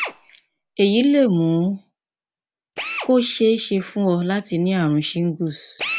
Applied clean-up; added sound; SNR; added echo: none; Drill; 14 dB; none.